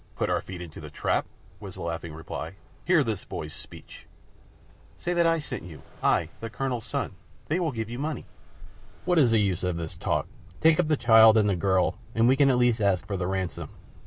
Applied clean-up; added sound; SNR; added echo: none; Accelerating, revving, vroom; 20 dB; none.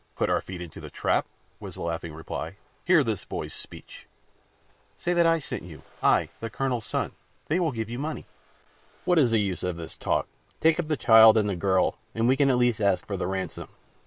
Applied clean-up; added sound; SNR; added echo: neural separator model SepFormer WHAM!.